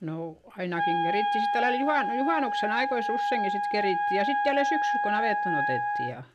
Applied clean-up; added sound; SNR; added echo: none; Wind instrument, woodwind instrument; -3 dB; none.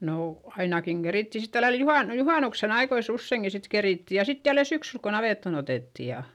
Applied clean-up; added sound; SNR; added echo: none; none; none; none.